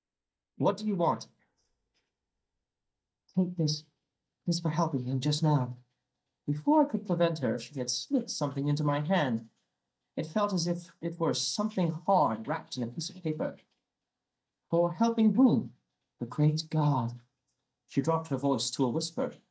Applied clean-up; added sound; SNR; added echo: neural mask model DeepFilterNet 3.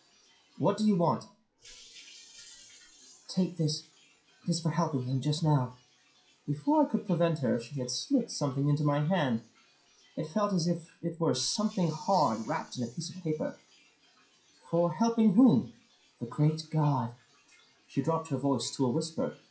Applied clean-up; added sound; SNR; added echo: classical method WPE with log-MMSE.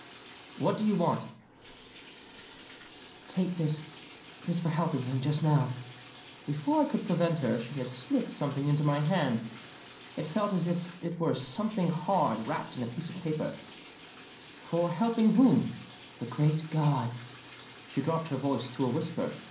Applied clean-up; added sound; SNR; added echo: none; Bathtub (filling or washing); 17 dB; reverberation time 0.6 s.